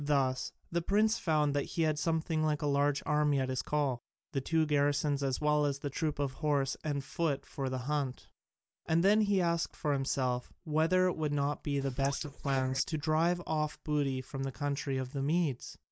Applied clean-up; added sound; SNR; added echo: neural mask model Resemble Enhance denoiser.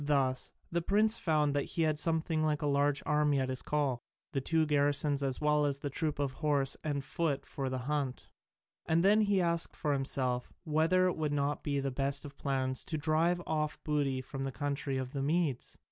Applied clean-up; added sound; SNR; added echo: none; none; none; none.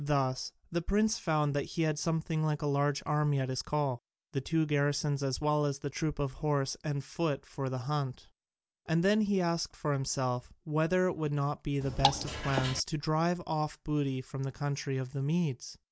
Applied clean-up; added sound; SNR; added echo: none; Drip / Water; 2 dB; none.